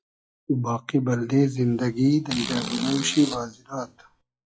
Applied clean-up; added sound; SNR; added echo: classical method log-MMSE.